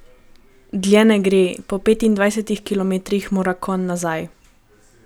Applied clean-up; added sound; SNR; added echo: none; none; none; none.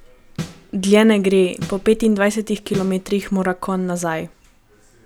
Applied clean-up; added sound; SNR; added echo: none; Snare drum; 15 dB; none.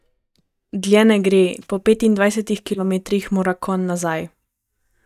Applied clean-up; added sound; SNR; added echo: neural mask model DeepFilterNet 3.